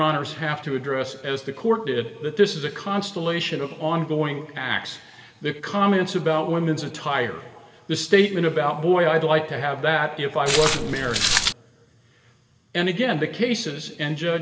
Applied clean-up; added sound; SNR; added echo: none; Walk, footsteps; -1 dB; reverberation time 1.5 s.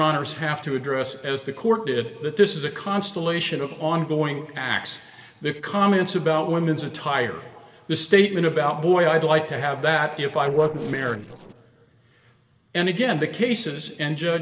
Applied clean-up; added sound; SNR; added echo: neural separator model SepFormer DNS4.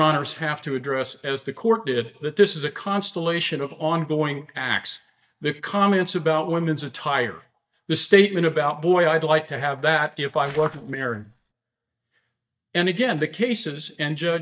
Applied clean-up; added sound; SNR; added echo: neural mask model DeepFilterNet 3.